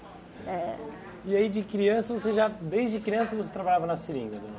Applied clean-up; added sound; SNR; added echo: none; none; none; none.